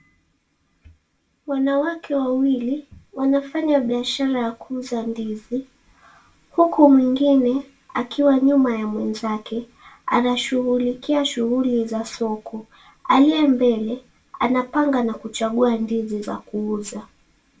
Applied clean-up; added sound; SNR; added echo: none; none; none; reverberation time 0.2 s.